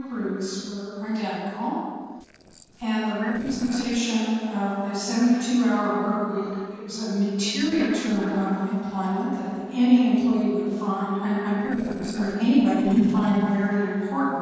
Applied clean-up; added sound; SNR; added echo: neural separator model SepFormer DNS4.